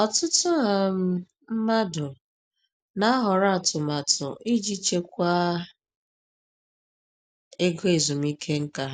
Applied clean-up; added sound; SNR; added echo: none; none; none; none.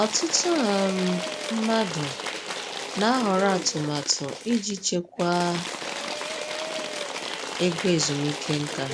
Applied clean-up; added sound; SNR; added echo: none; Applause / Crowd / Cheering; 6 dB; none.